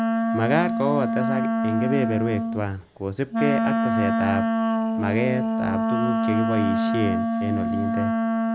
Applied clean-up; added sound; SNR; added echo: none; Wind instrument, woodwind instrument; -4 dB; none.